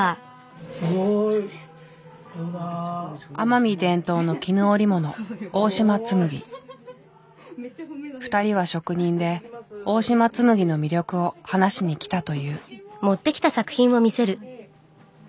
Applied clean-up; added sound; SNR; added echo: none; none; none; none.